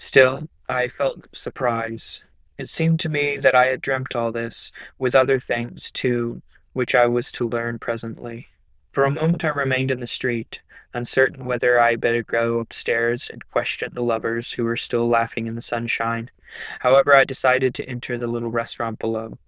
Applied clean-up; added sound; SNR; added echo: neural diffusion model UNIVERSE++.